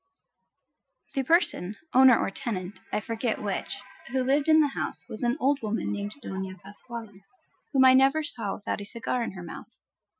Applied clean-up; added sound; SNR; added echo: classical method Wiener filter.